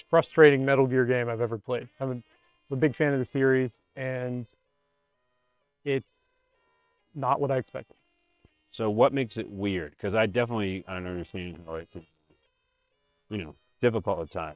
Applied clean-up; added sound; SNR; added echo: neural separator model SepFormer WHAM!.